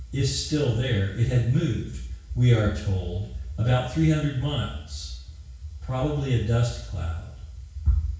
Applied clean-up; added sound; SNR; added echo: none; none; none; reverberation time 0.6 s.